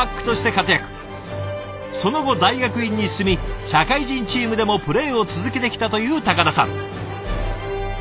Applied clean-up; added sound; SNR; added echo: none; none; none; none.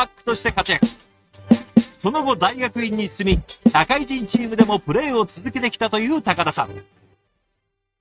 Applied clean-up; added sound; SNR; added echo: neural mask model RNNoise.